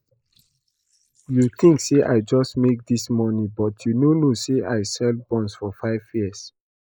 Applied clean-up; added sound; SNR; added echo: neural mask model Resemble Enhance denoiser.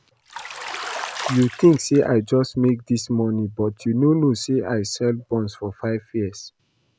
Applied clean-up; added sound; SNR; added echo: none; Bathtub (filling or washing); 12 dB; none.